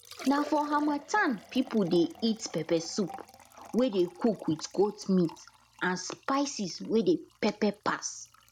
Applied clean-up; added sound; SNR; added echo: none; Liquid; 19 dB; none.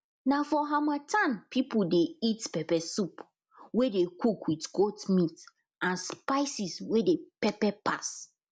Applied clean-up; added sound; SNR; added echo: none; none; none; none.